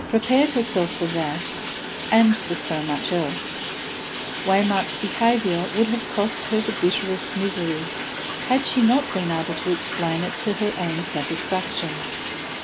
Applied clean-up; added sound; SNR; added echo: none; Bathtub (filling or washing); 5 dB; none.